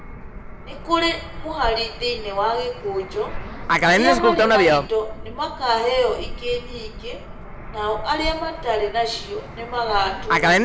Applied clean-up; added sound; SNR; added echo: none; Fixed-wing aircraft, airplane; 0 dB; reverberation time 0.6 s.